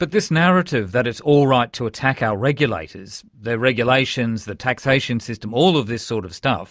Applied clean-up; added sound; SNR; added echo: none; none; none; none.